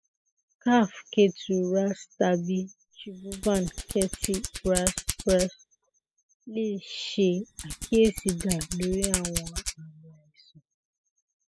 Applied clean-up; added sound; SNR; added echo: classical method spectral subtraction.